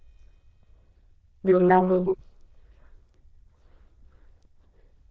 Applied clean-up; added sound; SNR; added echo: neural diffusion model UNIVERSE++.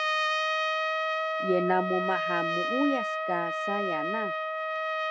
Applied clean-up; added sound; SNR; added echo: none; Trumpet; -3 dB; none.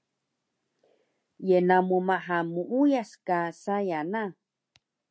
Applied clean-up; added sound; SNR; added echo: none; none; none; none.